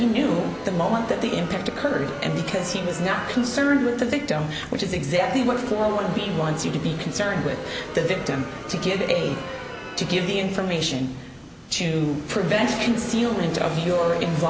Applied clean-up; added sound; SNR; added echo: none; Crowd; 12 dB; none.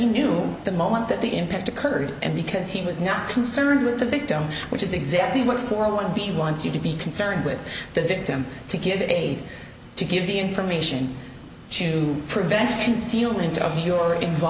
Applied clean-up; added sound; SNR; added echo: none; none; none; none.